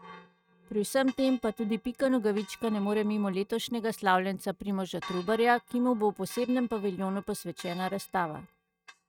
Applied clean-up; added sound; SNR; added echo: neural mask model RNNoise.